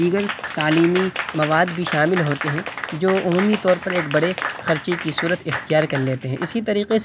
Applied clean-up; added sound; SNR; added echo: none; Applause / Crowd; 8 dB; none.